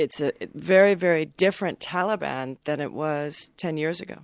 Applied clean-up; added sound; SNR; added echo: none; none; none; none.